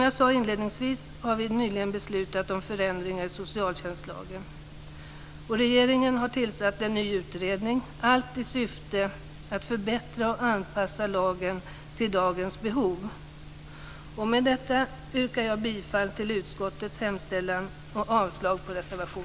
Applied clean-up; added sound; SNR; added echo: none; none; none; none.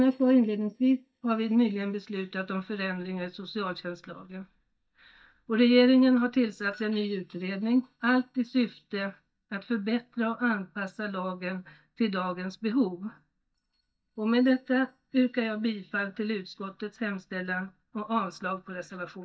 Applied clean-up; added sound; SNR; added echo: neural mask model DeepFilterNet 3.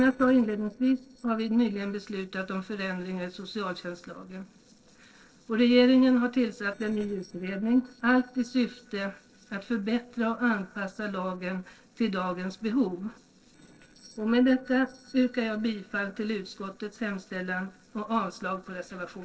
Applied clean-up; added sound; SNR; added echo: neural separator model SepFormer DNS4.